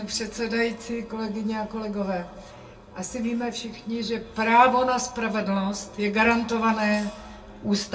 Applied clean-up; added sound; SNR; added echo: none; none; none; reverberation time 0.2 s.